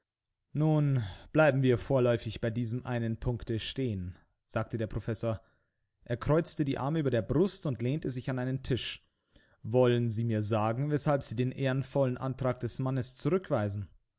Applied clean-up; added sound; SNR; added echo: none; none; none; none.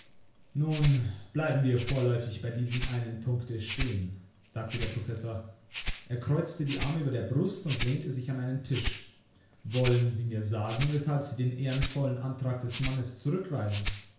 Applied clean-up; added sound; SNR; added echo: none; Rattle (instrument); 9 dB; reverberation time 0.5 s.